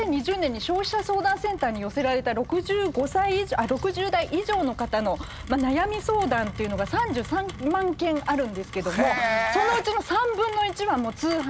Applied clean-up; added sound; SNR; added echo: none; Rain; 14 dB; none.